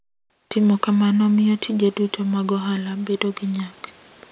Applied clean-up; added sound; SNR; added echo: none; none; none; none.